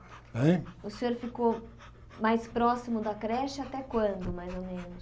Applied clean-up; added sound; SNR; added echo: none; Dog / Breathing; 18 dB; none.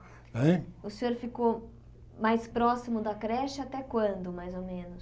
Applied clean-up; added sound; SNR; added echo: none; none; none; none.